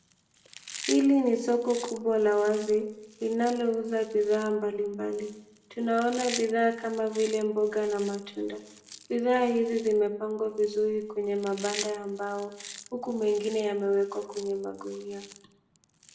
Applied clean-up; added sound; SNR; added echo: none; Chewing, mastication; 17 dB; reverberation time 0.7 s.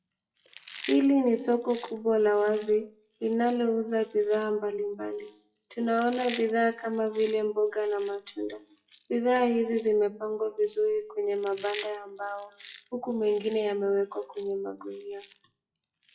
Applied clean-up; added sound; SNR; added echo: classical method WPE with log-MMSE.